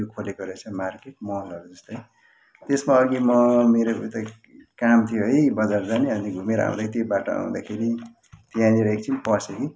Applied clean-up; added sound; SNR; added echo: none; none; none; none.